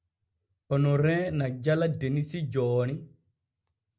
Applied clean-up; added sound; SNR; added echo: none; none; none; none.